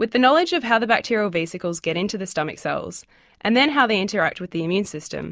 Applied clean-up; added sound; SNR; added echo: none; none; none; none.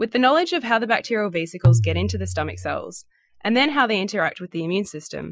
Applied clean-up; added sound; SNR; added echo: classical method Wiener filter.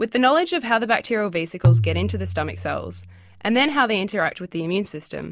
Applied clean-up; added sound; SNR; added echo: none; Tabla; 0 dB; none.